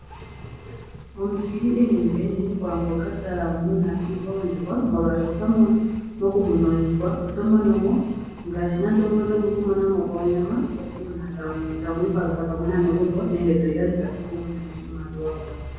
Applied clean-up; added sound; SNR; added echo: none; Engine; 19 dB; reverberation time 1.3 s.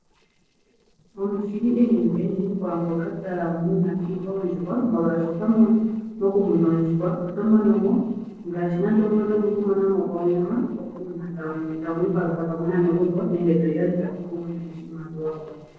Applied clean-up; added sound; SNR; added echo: neural separator model SepFormer DNS4.